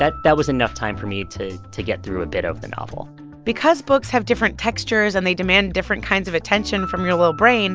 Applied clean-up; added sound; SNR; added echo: none; Piano; 19 dB; none.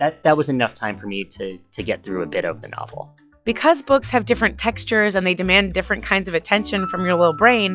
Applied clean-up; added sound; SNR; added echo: classical method log-MMSE.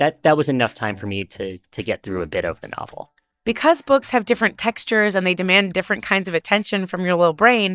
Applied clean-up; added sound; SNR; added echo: neural mask model DeepFilterNet 3.